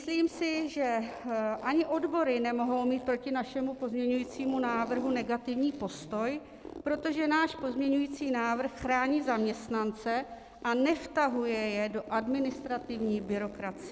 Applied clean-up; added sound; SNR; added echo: none; Zipper (clothing); 16 dB; none.